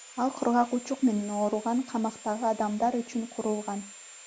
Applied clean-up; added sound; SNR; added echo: none; Sawing; 18 dB; none.